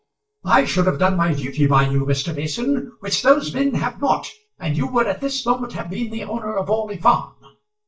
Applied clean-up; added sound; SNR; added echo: neural mask model DeepFilterNet 3.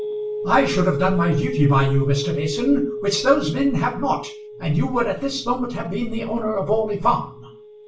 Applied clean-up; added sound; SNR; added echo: none; Telephone; 9 dB; reverberation time 0.3 s.